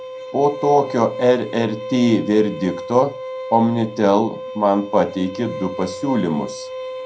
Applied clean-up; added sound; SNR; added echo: none; Bowed string instrument; 11 dB; reverberation time 0.2 s.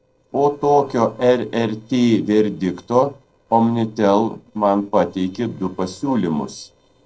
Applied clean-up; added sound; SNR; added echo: neural separator model SepFormer DNS4.